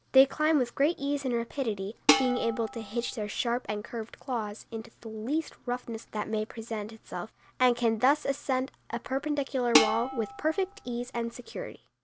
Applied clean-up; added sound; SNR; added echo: none; Dishes, pots, and pans; 2 dB; none.